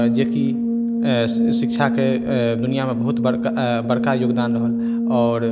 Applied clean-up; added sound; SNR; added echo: none; Brass instrument; -2 dB; none.